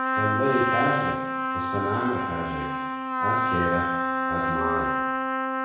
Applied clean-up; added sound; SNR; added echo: none; Trumpet; -4 dB; reverberation time 1.1 s.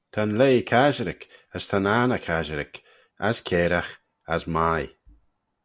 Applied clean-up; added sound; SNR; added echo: none; none; none; none.